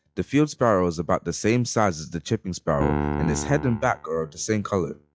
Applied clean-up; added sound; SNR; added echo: classical method log-MMSE.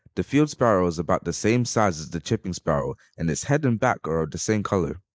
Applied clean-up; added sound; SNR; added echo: neural mask model Resemble Enhance denoiser.